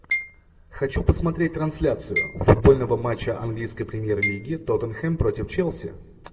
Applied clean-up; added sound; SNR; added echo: none; Marimba, xylophone; 10 dB; reverberation time 0.9 s.